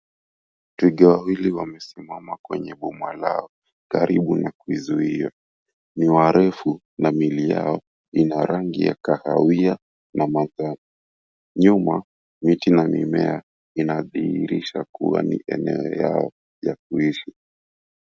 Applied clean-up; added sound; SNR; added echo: none; none; none; none.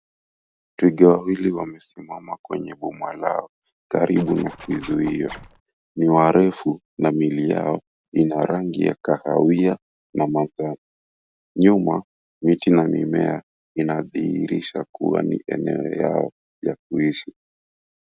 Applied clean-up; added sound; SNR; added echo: none; Zipper (clothing); 17 dB; none.